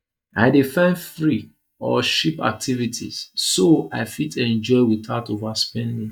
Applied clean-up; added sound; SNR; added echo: neural mask model DeepFilterNet 3.